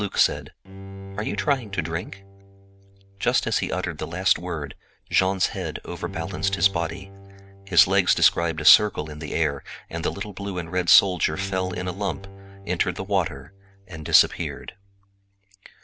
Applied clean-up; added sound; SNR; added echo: none; Bowed string instrument; 15 dB; none.